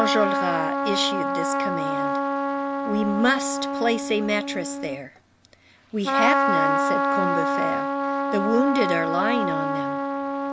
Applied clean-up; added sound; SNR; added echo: none; Trumpet; -2 dB; none.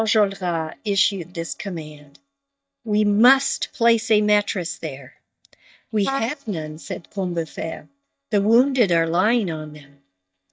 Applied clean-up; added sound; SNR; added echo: neural mask model DeepFilterNet 3.